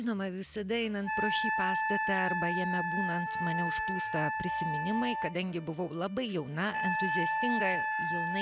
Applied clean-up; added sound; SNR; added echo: none; Wind instrument, woodwind instrument; -1 dB; none.